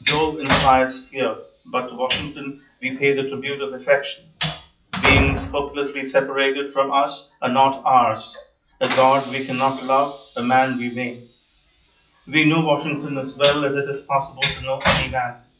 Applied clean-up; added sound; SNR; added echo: classical method WPE with log-MMSE.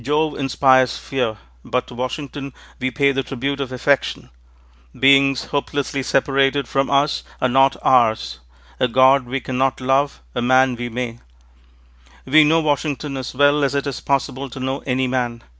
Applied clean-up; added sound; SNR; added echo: none; none; none; none.